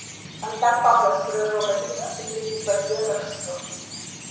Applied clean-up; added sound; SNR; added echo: none; Chirp, tweet; 11 dB; reverberation time 1.1 s.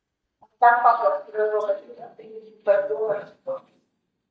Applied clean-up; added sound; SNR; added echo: neural mask model DeepFilterNet 3.